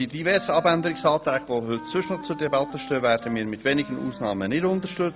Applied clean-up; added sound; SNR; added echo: none; Wind instrument, woodwind instrument; 15 dB; none.